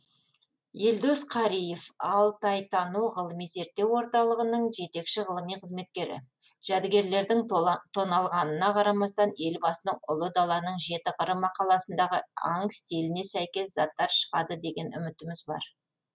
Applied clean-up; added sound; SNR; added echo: none; none; none; none.